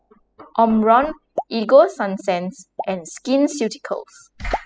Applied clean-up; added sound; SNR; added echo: classical method spectral subtraction.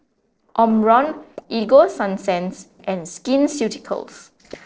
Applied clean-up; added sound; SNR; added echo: neural separator model SepFormer DNS4.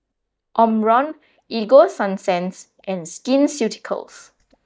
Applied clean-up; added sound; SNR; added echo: neural mask model DeepFilterNet 3.